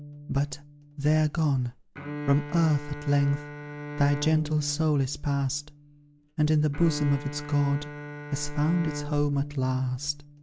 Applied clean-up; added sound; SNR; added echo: none; Bowed string instrument; 11 dB; none.